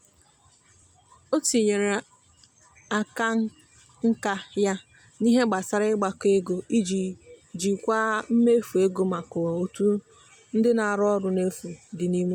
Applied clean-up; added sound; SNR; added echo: none; none; none; none.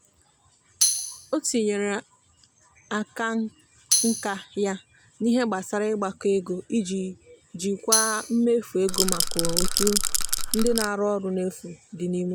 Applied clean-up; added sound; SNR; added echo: none; Tambourine + Rattle / Rattle (instrument); -3 dB; none.